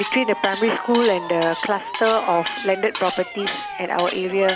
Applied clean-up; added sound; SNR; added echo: none; Cheering + Cutlery, silverware; 8 dB; none.